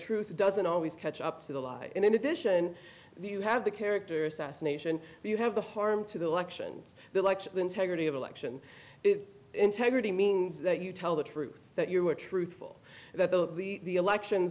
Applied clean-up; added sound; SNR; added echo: none; none; none; none.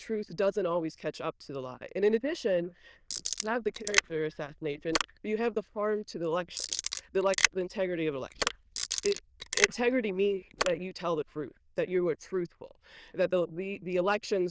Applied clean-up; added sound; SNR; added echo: neural diffusion model UNIVERSE++.